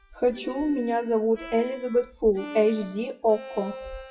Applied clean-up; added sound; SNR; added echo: classical method WPE with log-MMSE.